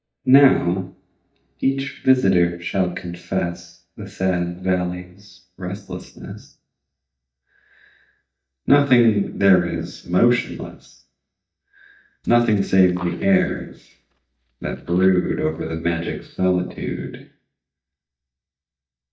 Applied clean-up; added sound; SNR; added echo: neural mask model DeepFilterNet 3.